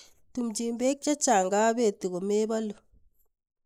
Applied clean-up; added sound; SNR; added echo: neural mask model Resemble Enhance denoiser.